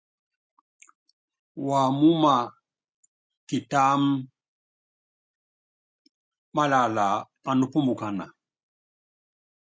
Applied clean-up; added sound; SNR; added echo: none; none; none; none.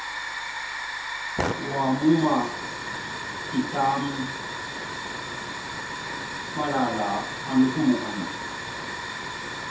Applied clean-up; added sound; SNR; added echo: none; Hiss / Fire; 4 dB; reverberation time 0.5 s.